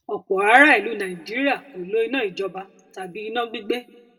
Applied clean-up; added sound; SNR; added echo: none; none; none; reverberation time 0.6 s.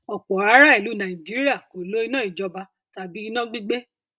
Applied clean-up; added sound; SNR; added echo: none; none; none; none.